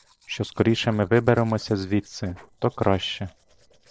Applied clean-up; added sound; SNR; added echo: neural separator model SepFormer DNS4.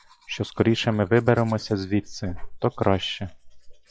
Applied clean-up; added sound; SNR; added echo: classical method log-MMSE.